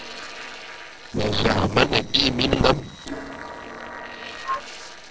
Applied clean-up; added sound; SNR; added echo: neural separator model SepFormer DNS4.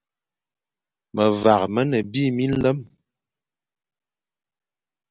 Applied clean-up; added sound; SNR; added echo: none; none; none; none.